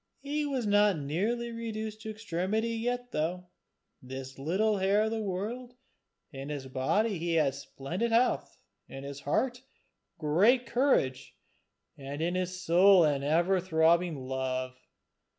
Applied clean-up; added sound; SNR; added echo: none; none; none; none.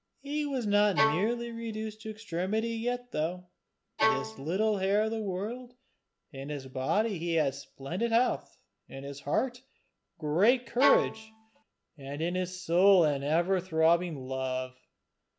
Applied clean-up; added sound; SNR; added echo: none; Bowed string instrument; 2 dB; none.